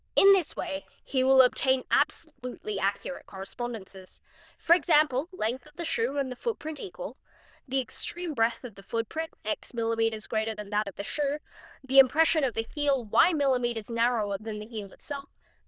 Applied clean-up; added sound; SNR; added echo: neural diffusion model UNIVERSE++.